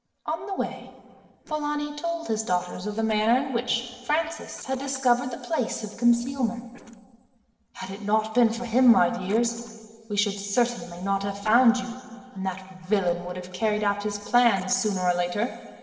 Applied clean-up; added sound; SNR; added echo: neural separator model SepFormer DNS4.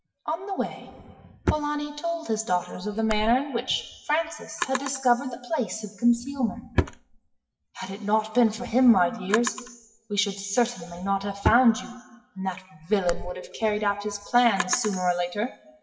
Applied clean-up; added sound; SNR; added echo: classical method WPE with log-MMSE.